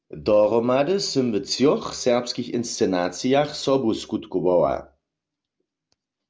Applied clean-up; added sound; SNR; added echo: none; none; none; none.